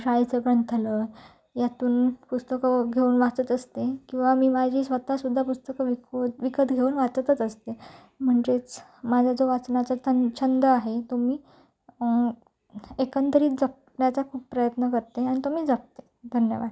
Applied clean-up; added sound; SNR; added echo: none; none; none; none.